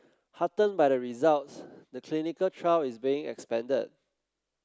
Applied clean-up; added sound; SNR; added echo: none; none; none; none.